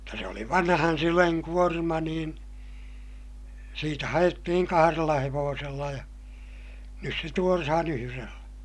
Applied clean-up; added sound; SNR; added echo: none; none; none; none.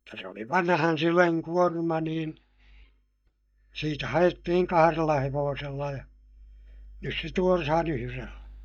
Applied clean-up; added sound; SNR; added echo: neural mask model DeepFilterNet 3.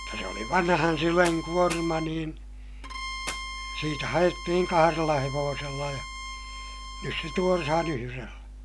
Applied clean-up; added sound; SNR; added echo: none; Clapping + Bowed string instrument; 12 dB; none.